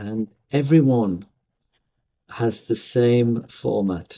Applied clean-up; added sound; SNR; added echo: neural mask model DeepFilterNet 3.